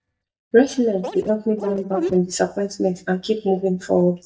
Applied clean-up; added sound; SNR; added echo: neural mask model DeepFilterNet 3.